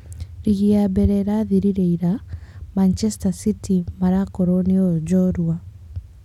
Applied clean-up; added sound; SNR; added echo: none; none; none; none.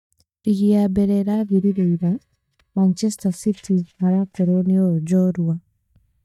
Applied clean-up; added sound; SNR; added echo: neural mask model DeepFilterNet 3.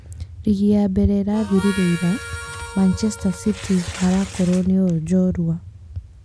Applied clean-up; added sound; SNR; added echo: none; Tearing + Harmonica; 14 dB; none.